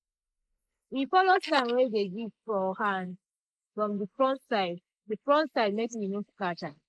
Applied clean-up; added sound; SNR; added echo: neural mask model Resemble Enhance denoiser.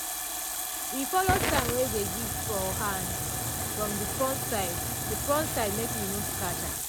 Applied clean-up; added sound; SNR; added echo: none; Water tap, faucet + Tick / Hiss / Explosion / Fire; -1 dB; none.